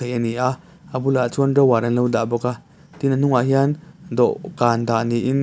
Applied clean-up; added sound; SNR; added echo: none; none; none; none.